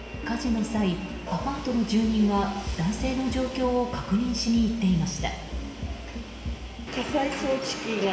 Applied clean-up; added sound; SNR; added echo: none; Electric guitar / Strum; 16 dB; reverberation time 1.2 s.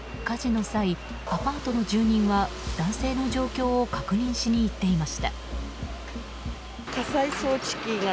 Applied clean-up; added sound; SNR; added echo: none; none; none; none.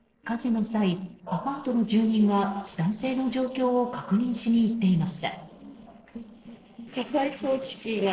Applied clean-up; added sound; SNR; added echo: neural separator model SepFormer DNS4.